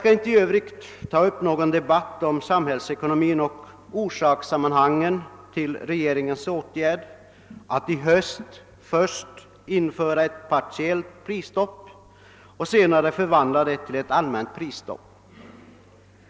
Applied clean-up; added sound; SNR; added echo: none; none; none; none.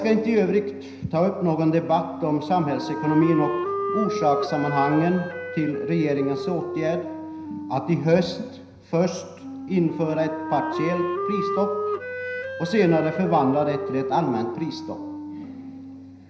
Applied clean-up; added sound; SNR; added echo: none; Wind instrument, woodwind instrument; 6 dB; reverberation time 0.9 s.